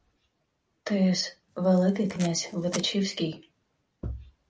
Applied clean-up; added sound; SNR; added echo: none; Packing tape, duct tape; 15 dB; none.